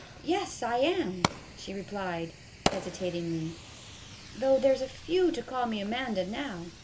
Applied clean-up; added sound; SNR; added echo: none; Fire; 8 dB; none.